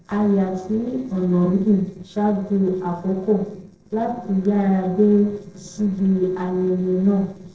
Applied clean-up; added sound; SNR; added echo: neural separator model SepFormer DNS4.